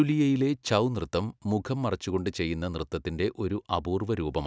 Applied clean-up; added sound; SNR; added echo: none; none; none; none.